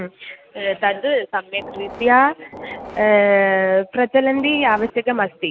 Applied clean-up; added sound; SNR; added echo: none; Train; 15 dB; none.